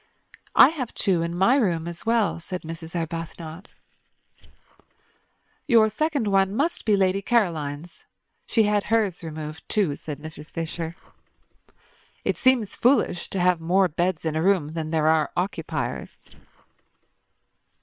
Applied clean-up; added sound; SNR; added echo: neural separator model SepFormer WHAM!.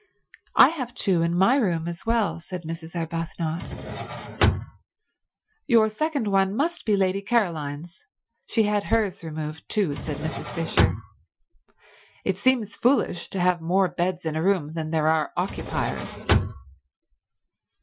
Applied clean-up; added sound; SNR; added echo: classical method Wiener filter.